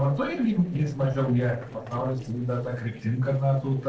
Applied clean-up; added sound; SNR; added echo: neural separator model SepFormer DNS4.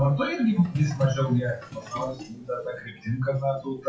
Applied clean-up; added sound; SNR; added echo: classical method WPE with log-MMSE.